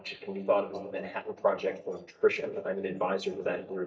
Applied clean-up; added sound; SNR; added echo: neural mask model DeepFilterNet 3.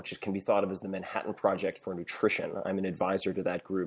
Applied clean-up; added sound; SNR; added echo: none; none; none; none.